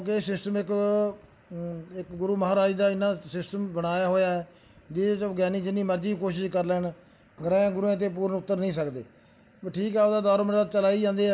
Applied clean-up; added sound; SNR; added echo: none; none; none; none.